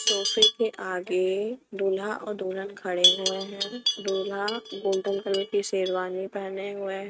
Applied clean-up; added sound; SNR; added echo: neural mask model RNNoise.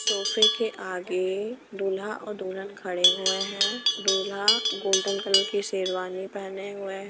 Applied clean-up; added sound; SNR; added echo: none; Livestock, farm animals, working animals; -1 dB; none.